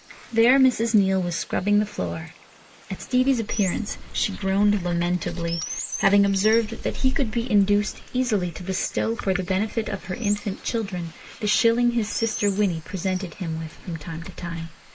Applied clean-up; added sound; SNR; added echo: neural mask model Resemble Enhance denoiser.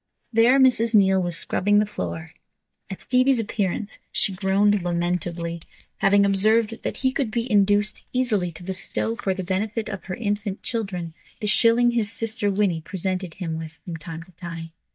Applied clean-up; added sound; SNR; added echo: neural mask model DeepFilterNet 3.